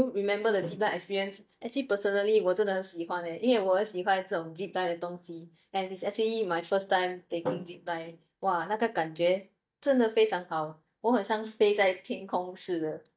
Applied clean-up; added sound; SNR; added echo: neural mask model DeepFilterNet 3.